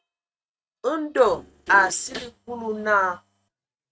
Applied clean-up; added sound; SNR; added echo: neural mask model RNNoise.